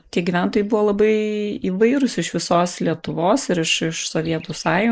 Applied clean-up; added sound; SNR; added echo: neural mask model Resemble Enhance denoiser.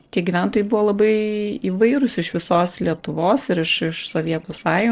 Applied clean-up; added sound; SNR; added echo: neural separator model SepFormer DNS4.